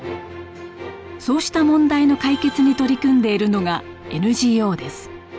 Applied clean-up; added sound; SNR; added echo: none; none; none; none.